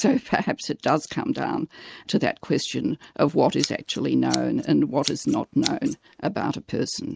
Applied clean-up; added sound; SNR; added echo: neural mask model RNNoise.